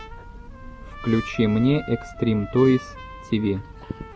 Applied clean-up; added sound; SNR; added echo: none; Trumpet; 16 dB; none.